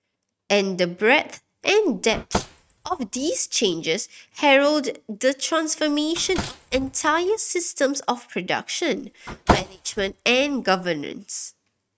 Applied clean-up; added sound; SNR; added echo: neural mask model RNNoise.